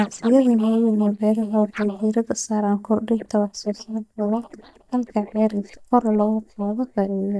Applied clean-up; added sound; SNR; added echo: neural mask model DeepFilterNet 3.